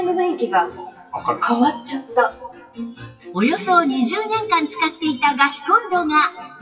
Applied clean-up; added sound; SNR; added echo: classical method WPE with log-MMSE.